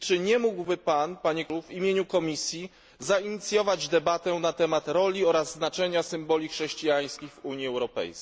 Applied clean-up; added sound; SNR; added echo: none; none; none; none.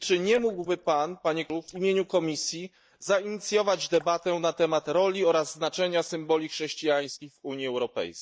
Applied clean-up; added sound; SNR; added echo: neural mask model DeepFilterNet 3.